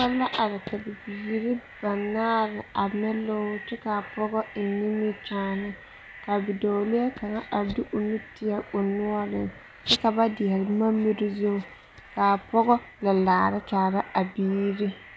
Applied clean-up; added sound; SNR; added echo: none; none; none; none.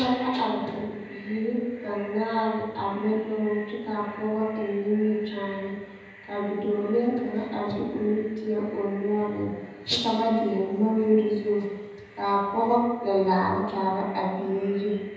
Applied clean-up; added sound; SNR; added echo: none; none; none; reverberation time 1.0 s.